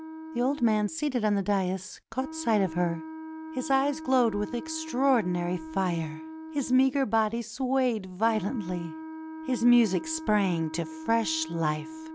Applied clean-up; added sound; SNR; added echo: none; Wind instrument, woodwind instrument; 13 dB; none.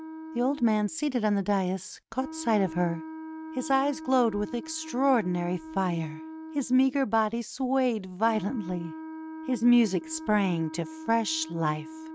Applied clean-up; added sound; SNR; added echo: neural mask model RNNoise.